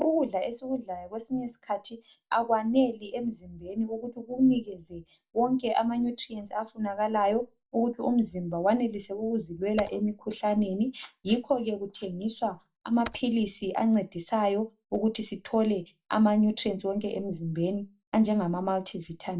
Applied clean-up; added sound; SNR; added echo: none; Computer keyboard; 19 dB; reverberation time 0.2 s.